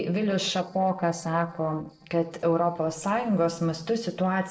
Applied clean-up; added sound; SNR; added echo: neural separator model SepFormer DNS4.